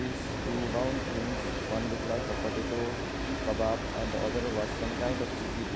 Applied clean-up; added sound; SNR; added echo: none; Train; -1 dB; none.